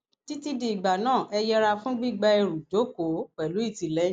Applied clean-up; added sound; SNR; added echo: none; none; none; none.